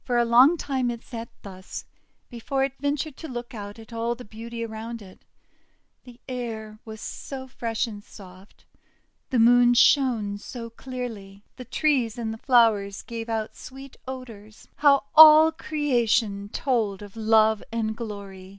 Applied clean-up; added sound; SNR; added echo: none; none; none; none.